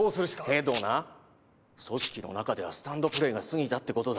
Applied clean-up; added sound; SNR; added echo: none; Rattle; 12 dB; none.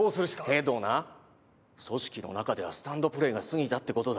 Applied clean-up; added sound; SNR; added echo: none; none; none; none.